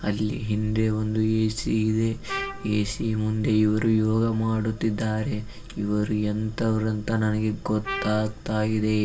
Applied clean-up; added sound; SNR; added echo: none; Trumpet; 12 dB; reverberation time 0.2 s.